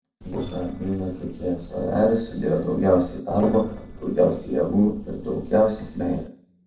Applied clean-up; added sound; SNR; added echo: neural separator model SepFormer DNS4.